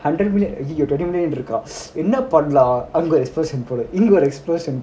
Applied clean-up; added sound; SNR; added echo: none; none; none; none.